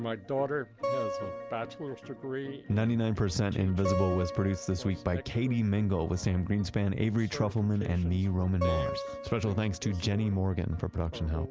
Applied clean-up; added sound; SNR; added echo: none; Acoustic guitar; 8 dB; none.